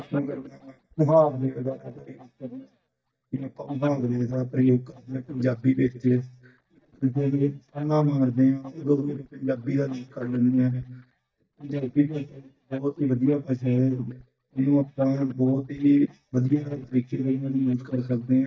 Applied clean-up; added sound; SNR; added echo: neural mask model DeepFilterNet 3.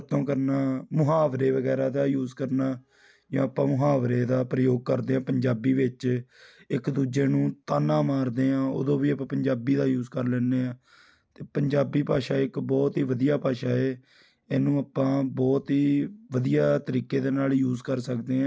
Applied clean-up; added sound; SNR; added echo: none; none; none; none.